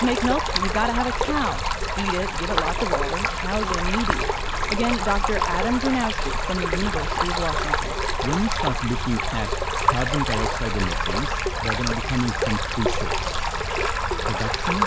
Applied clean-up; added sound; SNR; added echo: none; Stream; -4 dB; none.